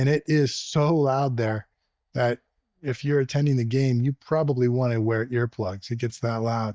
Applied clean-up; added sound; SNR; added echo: neural mask model DeepFilterNet 3.